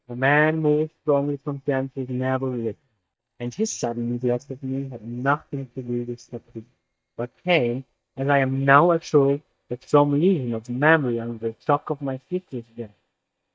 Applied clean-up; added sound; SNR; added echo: neural mask model DeepFilterNet 3.